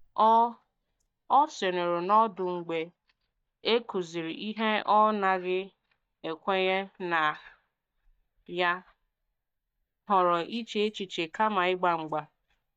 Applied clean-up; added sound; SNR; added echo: neural mask model DeepFilterNet 3.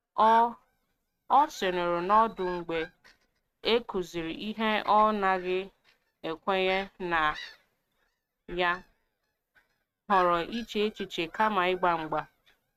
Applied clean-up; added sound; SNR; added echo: neural mask model RNNoise.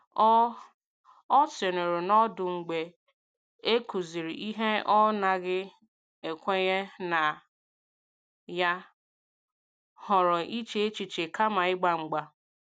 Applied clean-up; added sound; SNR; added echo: none; none; none; none.